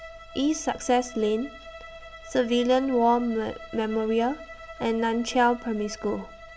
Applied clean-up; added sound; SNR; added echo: none; Bowed string instrument; 17 dB; none.